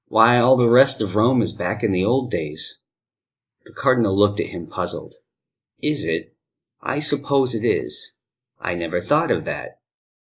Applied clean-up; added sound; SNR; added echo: neural mask model Resemble Enhance denoiser.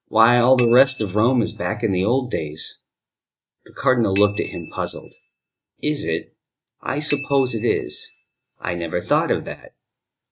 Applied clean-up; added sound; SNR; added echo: neural mask model RNNoise.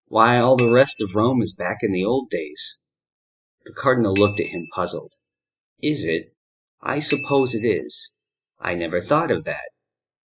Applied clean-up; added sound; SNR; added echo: classical method spectral subtraction.